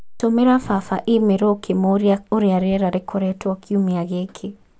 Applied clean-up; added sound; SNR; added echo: none; none; none; none.